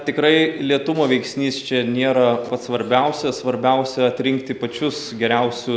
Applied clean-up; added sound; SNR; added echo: none; none; none; none.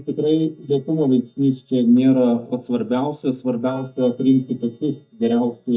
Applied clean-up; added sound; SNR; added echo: neural mask model DeepFilterNet 3.